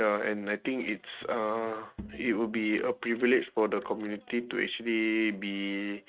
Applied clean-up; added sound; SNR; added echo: neural mask model RNNoise.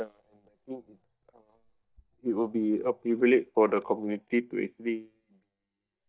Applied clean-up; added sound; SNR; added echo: neural mask model DeepFilterNet 3.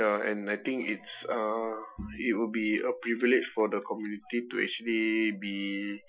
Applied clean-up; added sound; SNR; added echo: classical method Wiener filter.